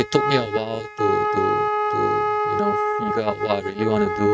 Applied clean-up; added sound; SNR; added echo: neural mask model RNNoise.